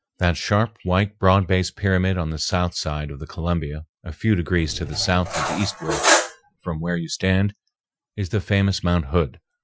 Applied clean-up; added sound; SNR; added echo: classical method Wiener filter.